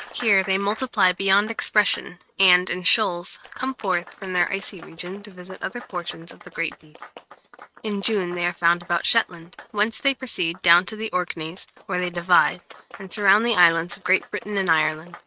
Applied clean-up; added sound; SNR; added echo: neural mask model RNNoise.